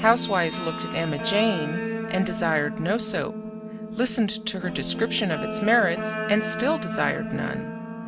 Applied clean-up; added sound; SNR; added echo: none; Guitar; 5 dB; none.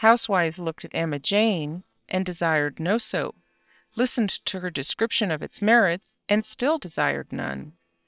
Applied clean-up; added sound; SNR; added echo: neural separator model SepFormer WHAM!.